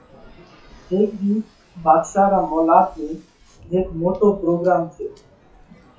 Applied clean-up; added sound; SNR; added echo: classical method WPE with log-MMSE.